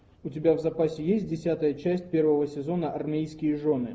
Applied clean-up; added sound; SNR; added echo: none; none; none; none.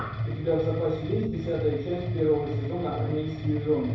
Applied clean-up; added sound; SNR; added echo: none; Mechanisms; 4 dB; reverberation time 0.7 s.